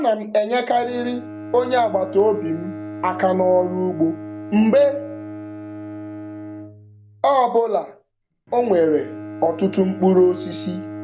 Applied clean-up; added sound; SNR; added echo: none; Bowed string instrument; 13 dB; none.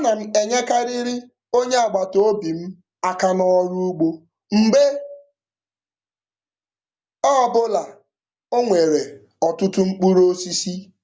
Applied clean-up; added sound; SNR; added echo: none; none; none; none.